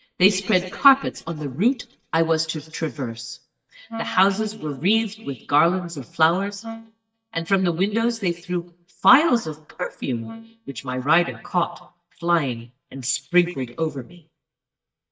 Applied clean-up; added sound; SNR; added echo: neural mask model DeepFilterNet 3.